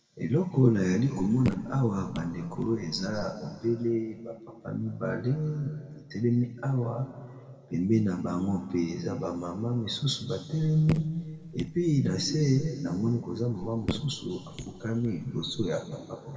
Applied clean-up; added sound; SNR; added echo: none; Raindrop / Drip; 11 dB; reverberation time 2.0 s.